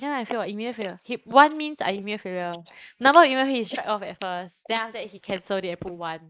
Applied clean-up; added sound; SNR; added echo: neural mask model Resemble Enhance denoiser.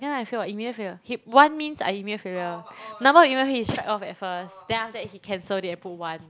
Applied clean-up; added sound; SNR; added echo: none; none; none; none.